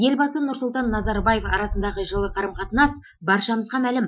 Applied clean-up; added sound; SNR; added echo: classical method Wiener filter.